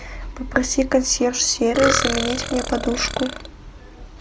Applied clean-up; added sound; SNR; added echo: none; Burping, eructation; 4 dB; none.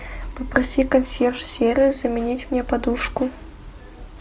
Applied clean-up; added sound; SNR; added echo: none; none; none; none.